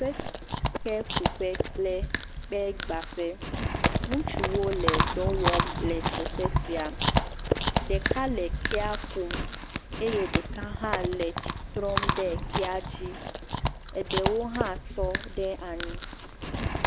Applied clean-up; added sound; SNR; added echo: none; Chewing, mastication; -2 dB; none.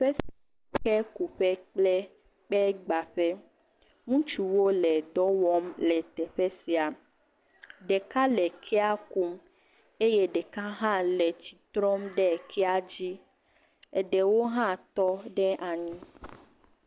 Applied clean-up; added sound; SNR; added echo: none; none; none; none.